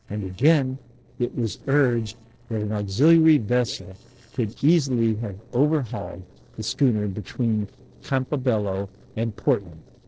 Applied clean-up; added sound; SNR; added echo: neural separator model SepFormer DNS4.